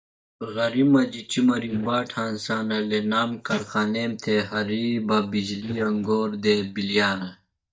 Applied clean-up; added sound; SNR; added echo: neural mask model DeepFilterNet 3.